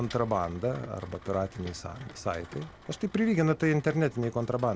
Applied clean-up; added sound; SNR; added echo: none; Run + Rain; 19 dB; none.